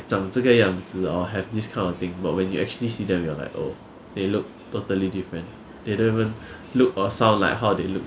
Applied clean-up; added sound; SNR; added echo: none; none; none; none.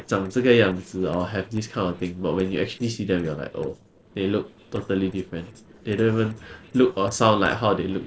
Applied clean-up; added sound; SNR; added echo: neural separator model SepFormer DNS4.